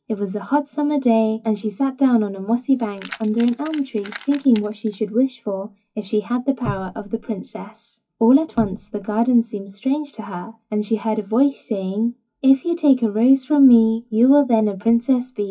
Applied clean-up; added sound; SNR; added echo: classical method WPE with log-MMSE.